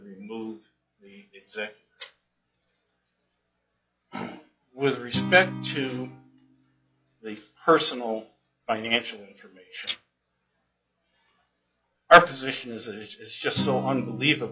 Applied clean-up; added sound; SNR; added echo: classical method log-MMSE.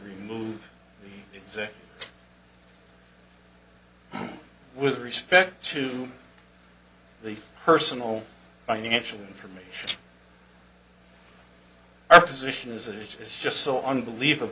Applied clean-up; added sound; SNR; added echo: none; none; none; none.